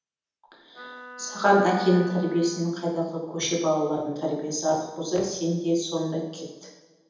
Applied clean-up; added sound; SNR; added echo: none; Wind instrument, woodwind instrument; 16 dB; reverberation time 0.9 s.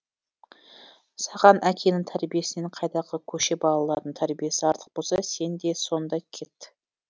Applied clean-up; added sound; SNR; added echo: none; none; none; none.